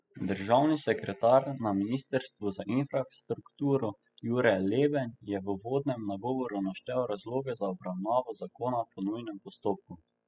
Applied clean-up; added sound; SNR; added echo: classical method spectral subtraction.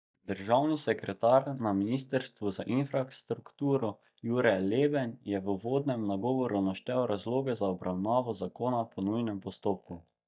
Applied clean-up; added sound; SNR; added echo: neural mask model DeepFilterNet 3.